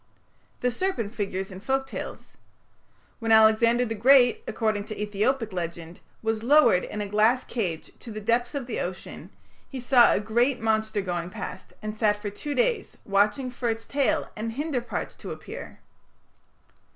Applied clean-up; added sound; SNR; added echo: none; none; none; none.